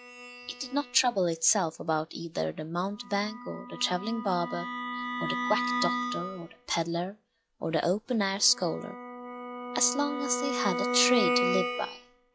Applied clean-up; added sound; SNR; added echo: classical method log-MMSE.